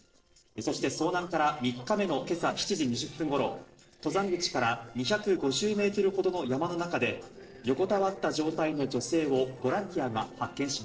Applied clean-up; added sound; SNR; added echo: neural separator model SepFormer DNS4.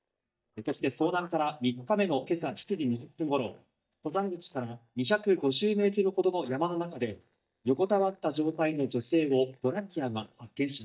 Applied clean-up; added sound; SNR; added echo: neural mask model DeepFilterNet 3.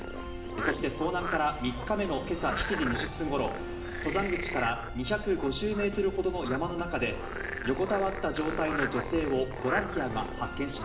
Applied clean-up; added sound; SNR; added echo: none; Frog; 7 dB; reverberation time 1.4 s.